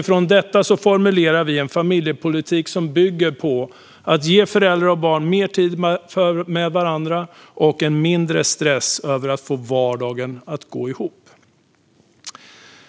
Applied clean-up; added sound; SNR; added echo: none; none; none; none.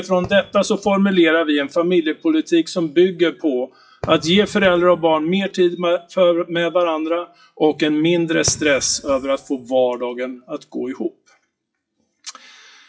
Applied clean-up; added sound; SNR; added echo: classical method WPE with log-MMSE.